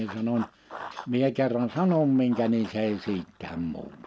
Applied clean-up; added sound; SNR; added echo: none; Run; 19 dB; none.